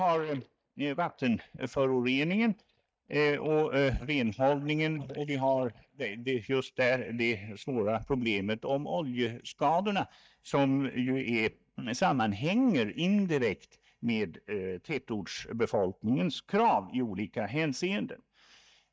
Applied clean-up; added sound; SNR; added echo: neural mask model DeepFilterNet 3.